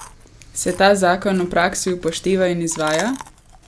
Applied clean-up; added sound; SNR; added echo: none; Chewing, mastication; 18 dB; none.